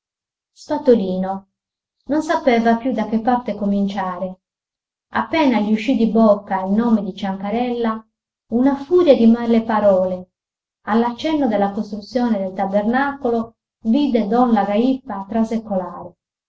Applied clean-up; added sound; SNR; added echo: none; none; none; none.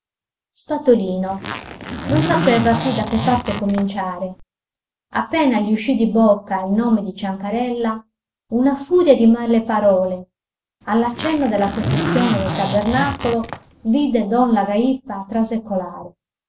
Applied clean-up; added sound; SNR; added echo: none; Zipper (clothing); 5 dB; none.